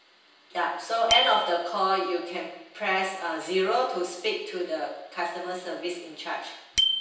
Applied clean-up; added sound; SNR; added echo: none; Bicycle bell; 6 dB; reverberation time 0.9 s.